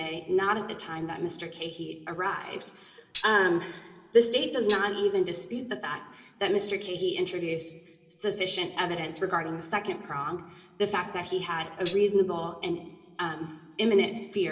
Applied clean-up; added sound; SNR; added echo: none; Tambourine; 3 dB; reverberation time 2.7 s.